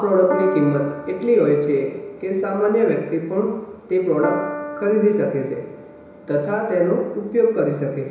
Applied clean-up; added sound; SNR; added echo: none; Piano; 12 dB; reverberation time 1.0 s.